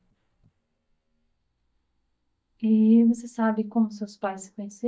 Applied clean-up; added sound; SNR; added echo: neural mask model DeepFilterNet 3.